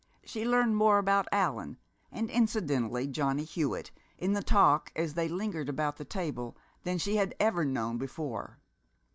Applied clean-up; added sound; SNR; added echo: none; none; none; none.